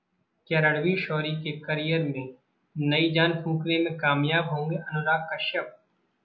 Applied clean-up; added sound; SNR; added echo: none; none; none; none.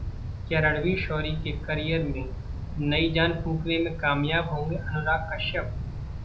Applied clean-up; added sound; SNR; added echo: none; Wind; 5 dB; none.